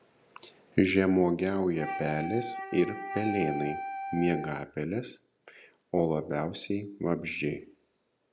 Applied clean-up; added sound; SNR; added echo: none; Wind instrument, woodwind instrument; 7 dB; none.